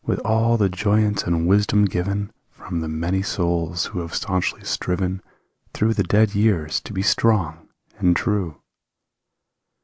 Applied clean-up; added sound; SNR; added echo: none; none; none; none.